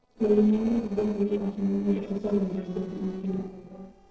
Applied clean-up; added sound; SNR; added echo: neural separator model SepFormer DNS4.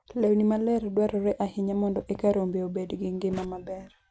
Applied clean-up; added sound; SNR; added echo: none; none; none; none.